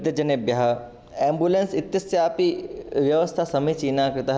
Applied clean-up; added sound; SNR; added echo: none; none; none; none.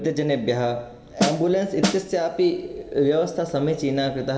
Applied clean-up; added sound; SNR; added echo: none; Snare drum; 3 dB; reverberation time 2.8 s.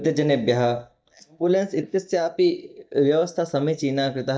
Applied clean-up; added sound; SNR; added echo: neural mask model DeepFilterNet 3.